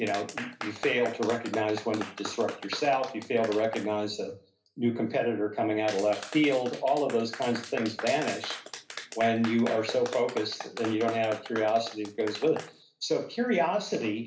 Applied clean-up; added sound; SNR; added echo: none; Clapping; 13 dB; reverberation time 0.3 s.